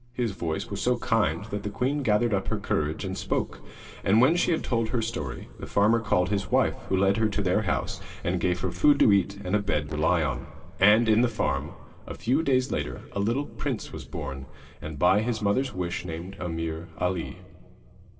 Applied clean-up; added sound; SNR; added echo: neural separator model SepFormer DNS4.